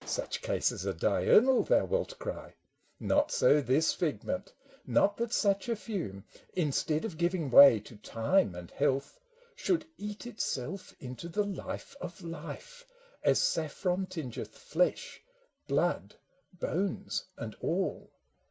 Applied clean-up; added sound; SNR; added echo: none; Gunshot, gunfire; 20 dB; none.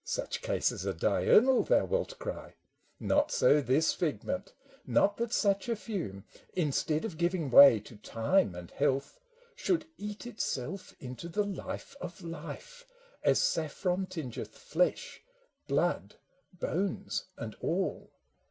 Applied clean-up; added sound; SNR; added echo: none; none; none; none.